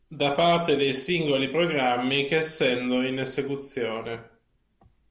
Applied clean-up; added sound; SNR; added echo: none; none; none; none.